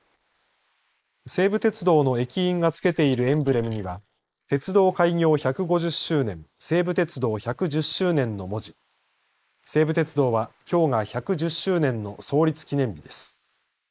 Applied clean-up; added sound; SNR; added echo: neural mask model Resemble Enhance denoiser.